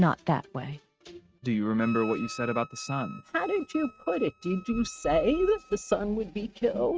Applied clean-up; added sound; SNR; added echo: neural mask model RNNoise.